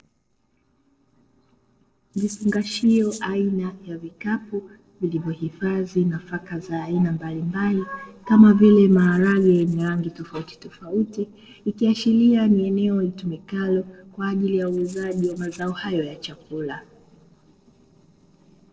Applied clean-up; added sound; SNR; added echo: neural separator model SepFormer DNS4.